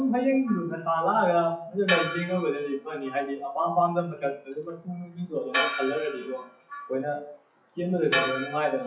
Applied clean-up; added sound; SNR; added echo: classical method WPE with log-MMSE.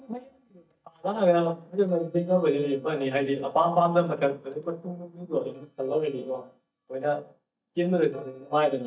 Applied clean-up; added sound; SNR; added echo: neural mask model DeepFilterNet 3.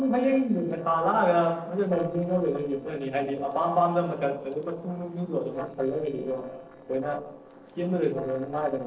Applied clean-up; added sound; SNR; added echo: neural separator model SepFormer DNS4.